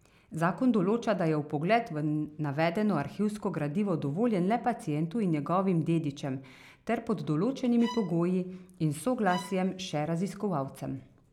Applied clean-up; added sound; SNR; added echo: none; Bowed string instrument; 17 dB; none.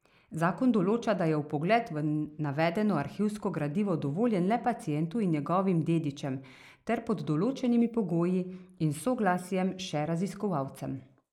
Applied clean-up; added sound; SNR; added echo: neural mask model Resemble Enhance denoiser.